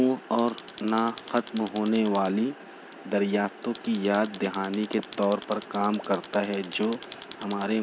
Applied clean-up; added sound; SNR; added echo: none; Tools; 16 dB; none.